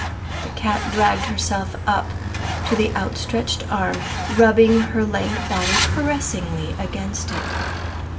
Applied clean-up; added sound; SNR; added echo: none; Truck; 4 dB; reverberation time 0.4 s.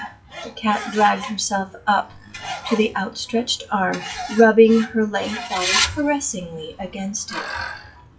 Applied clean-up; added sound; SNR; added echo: classical method WPE with log-MMSE.